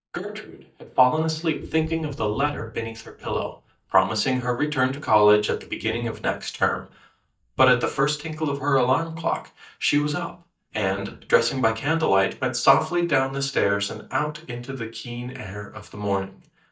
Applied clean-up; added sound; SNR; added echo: neural mask model DeepFilterNet 3.